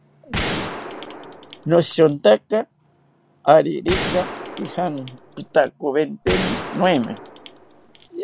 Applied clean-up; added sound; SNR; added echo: none; Gunshot, gunfire; 8 dB; none.